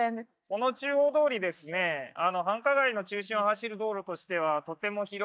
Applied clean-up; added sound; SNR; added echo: neural mask model DeepFilterNet 3.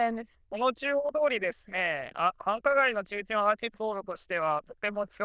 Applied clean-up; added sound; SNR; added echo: neural diffusion model UNIVERSE++.